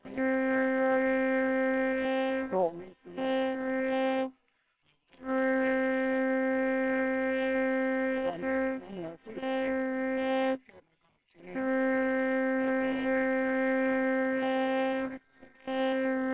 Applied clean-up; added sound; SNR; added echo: neural separator model SepFormer WHAMR!.